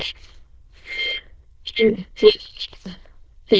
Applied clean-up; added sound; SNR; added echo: neural diffusion model UNIVERSE++.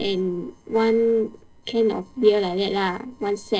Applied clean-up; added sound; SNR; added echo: neural separator model SepFormer DNS4.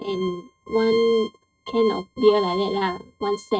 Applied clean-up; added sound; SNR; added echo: neural mask model RNNoise.